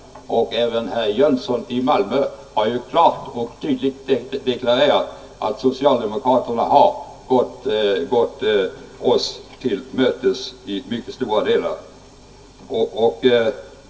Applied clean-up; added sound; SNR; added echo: none; none; none; reverberation time 0.1 s.